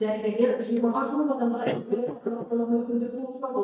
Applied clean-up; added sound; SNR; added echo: neural mask model DeepFilterNet 3.